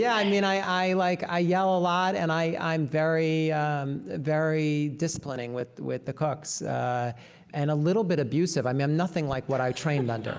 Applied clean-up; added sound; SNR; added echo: none; none; none; none.